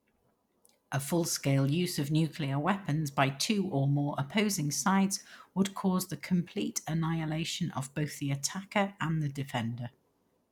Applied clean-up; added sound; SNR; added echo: none; none; none; none.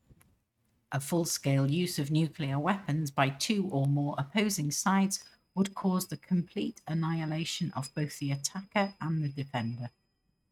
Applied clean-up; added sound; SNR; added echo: neural mask model RNNoise.